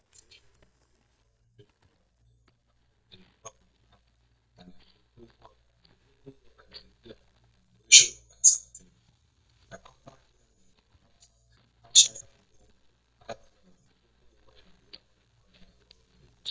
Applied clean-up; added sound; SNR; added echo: neural mask model DeepFilterNet 3.